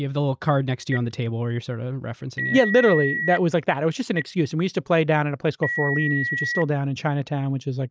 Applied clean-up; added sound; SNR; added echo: neural mask model RNNoise.